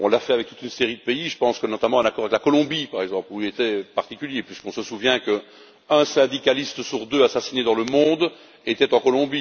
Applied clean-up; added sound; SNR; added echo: none; none; none; none.